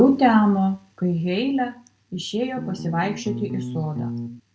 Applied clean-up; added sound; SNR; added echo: none; Bass guitar; 8 dB; none.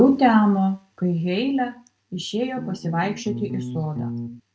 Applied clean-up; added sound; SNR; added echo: neural mask model RNNoise.